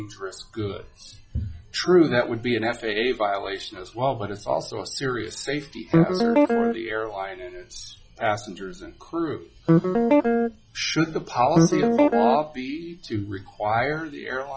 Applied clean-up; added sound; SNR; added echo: classical method log-MMSE.